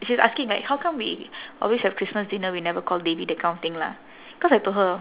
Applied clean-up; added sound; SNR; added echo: none; none; none; none.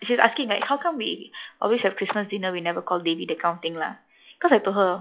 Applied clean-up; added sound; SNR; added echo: classical method log-MMSE.